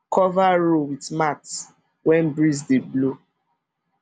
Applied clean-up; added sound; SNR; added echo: none; none; none; none.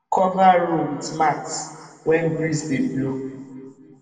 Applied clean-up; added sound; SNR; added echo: none; none; none; reverberation time 1.7 s.